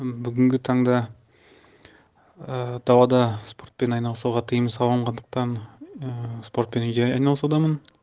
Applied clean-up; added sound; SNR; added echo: none; none; none; none.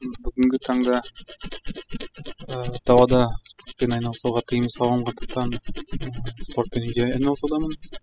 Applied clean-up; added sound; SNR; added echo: classical method spectral subtraction.